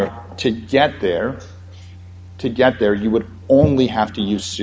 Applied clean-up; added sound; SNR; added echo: none; Domestic sounds, home sounds; 19 dB; none.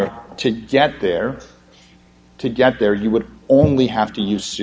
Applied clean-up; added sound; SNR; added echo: none; none; none; none.